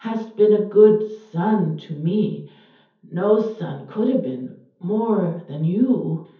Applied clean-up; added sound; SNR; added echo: none; none; none; reverberation time 0.5 s.